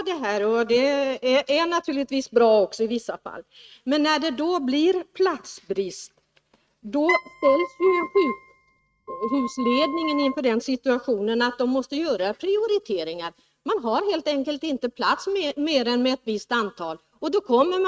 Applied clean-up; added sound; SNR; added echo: neural mask model RNNoise.